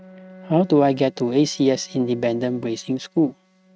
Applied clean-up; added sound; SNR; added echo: neural mask model RNNoise.